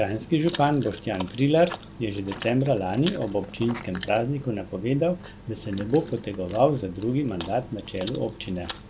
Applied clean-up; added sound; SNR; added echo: none; Chewing, mastication; 11 dB; none.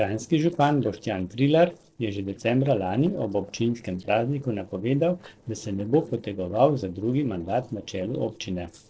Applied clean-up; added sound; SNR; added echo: neural separator model SepFormer DNS4.